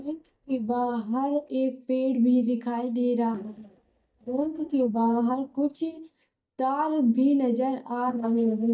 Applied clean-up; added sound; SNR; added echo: neural mask model DeepFilterNet 3.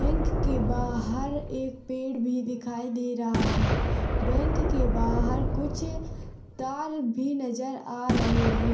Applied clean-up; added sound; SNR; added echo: none; Boom; -3 dB; reverberation time 0.6 s.